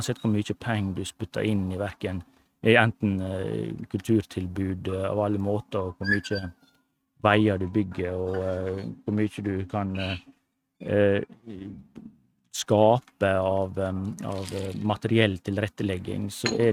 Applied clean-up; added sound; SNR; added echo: neural mask model RNNoise.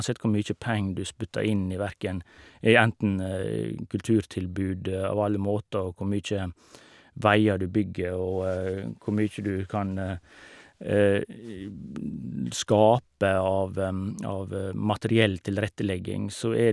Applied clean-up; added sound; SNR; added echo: none; none; none; none.